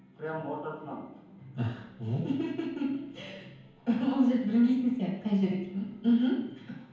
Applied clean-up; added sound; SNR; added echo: none; none; none; reverberation time 1.0 s.